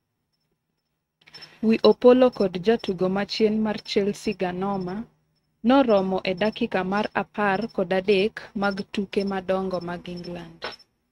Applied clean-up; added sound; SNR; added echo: neural mask model RNNoise.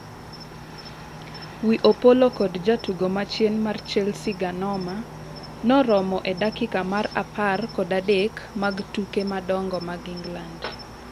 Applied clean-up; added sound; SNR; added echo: none; Cricket; 15 dB; none.